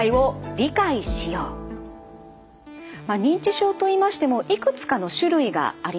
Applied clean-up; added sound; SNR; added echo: none; none; none; none.